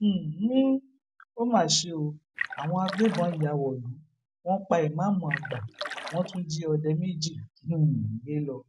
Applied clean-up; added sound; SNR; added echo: none; Splash, splatter; 9 dB; none.